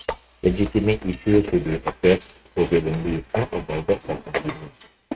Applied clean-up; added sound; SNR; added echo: neural mask model RNNoise.